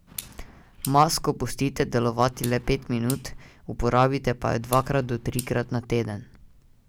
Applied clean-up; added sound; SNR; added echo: none; Clock; 18 dB; none.